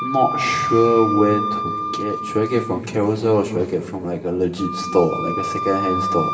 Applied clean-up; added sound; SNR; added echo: none; Wind instrument, woodwind instrument; 5 dB; reverberation time 2.9 s.